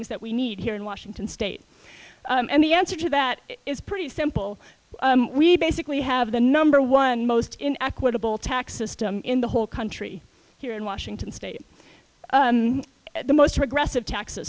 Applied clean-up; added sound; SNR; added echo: none; none; none; none.